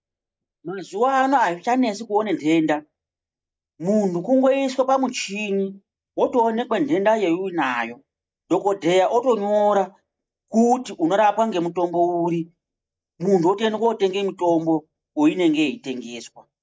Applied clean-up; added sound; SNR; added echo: neural mask model DeepFilterNet 3.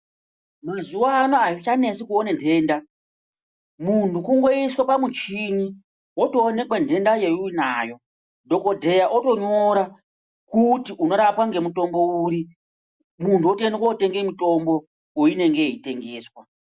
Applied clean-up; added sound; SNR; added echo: none; none; none; none.